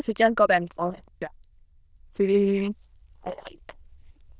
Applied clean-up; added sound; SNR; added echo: neural diffusion model UNIVERSE++.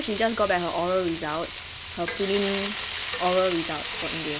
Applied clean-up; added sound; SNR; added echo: none; Frying (food); 7 dB; none.